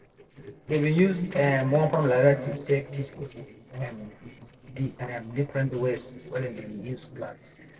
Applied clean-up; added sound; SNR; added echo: neural separator model SepFormer DNS4.